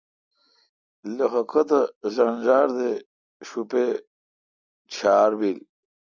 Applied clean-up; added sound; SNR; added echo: none; none; none; none.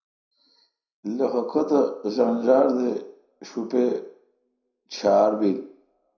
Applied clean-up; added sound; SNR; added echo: none; none; none; reverberation time 0.5 s.